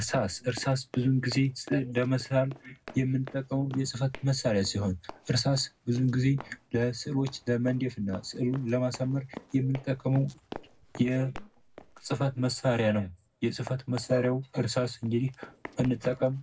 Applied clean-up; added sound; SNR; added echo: none; Run; 20 dB; reverberation time 0.3 s.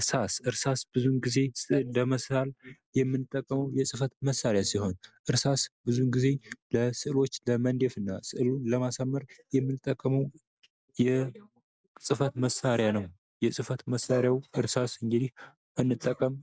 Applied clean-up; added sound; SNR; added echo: none; none; none; none.